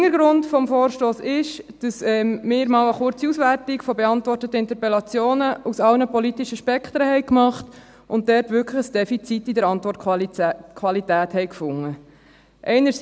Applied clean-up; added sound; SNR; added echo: none; none; none; none.